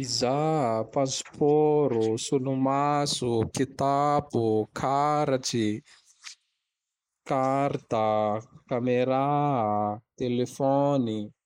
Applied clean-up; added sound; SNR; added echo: neural mask model Resemble Enhance denoiser.